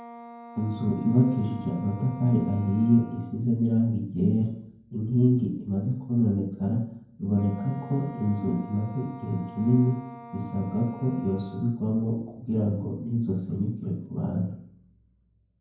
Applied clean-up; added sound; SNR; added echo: none; Wind instrument, woodwind instrument; 20 dB; reverberation time 0.9 s.